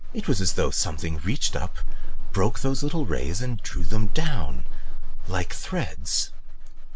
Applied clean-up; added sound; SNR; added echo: none; none; none; none.